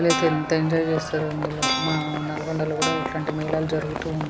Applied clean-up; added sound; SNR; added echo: none; Livestock, farm animals, working animals + Guitar; 4 dB; none.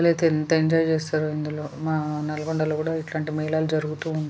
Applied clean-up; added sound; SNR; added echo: none; none; none; none.